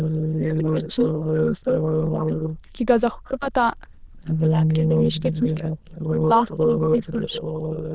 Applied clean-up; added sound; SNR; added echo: neural diffusion model UNIVERSE++.